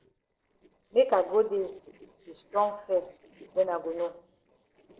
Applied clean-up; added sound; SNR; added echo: neural separator model SepFormer DNS4.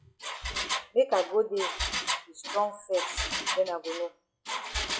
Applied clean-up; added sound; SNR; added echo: classical method WPE with log-MMSE.